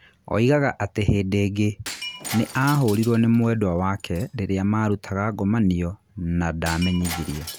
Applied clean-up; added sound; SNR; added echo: none; Shatter; 17 dB; none.